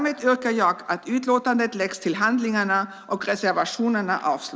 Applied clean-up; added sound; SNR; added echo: none; none; none; none.